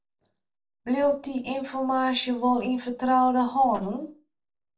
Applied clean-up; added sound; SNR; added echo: neural separator model SepFormer DNS4.